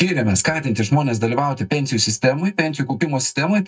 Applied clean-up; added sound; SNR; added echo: neural mask model DeepFilterNet 3.